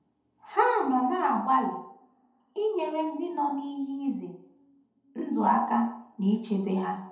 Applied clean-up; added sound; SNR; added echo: none; none; none; reverberation time 2.1 s.